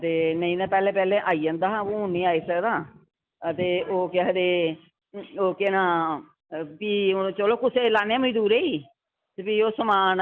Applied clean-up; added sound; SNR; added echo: none; none; none; none.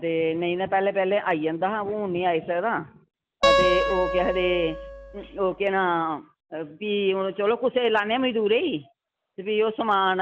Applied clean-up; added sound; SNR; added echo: none; Acoustic guitar; 1 dB; none.